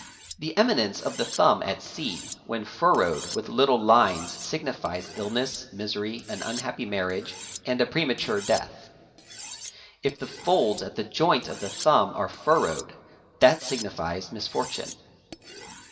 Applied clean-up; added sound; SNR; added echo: none; Cutlery, silverware; 16 dB; reverberation time 2.3 s.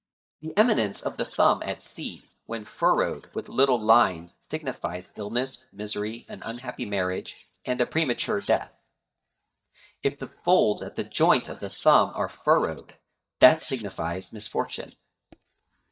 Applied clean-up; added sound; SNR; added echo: neural mask model DeepFilterNet 3.